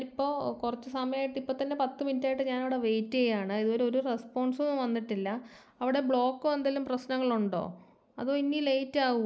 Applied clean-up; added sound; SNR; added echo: none; none; none; none.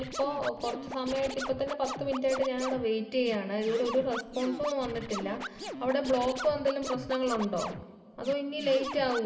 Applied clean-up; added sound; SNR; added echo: none; Scratching (performance technique); 10 dB; reverberation time 2.6 s.